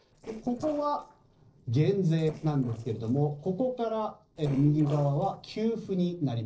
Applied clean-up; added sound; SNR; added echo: neural separator model SepFormer DNS4.